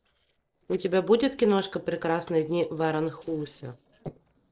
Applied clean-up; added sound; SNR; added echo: neural separator model SepFormer DNS4.